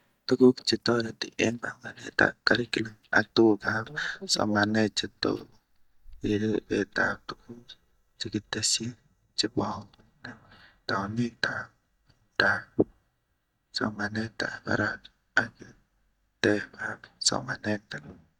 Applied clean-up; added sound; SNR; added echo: neural mask model DeepFilterNet 3.